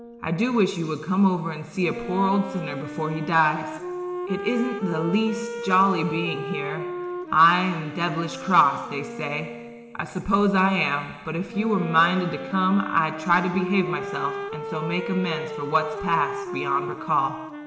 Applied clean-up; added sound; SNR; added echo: none; Wind instrument, woodwind instrument; 9 dB; reverberation time 3.0 s.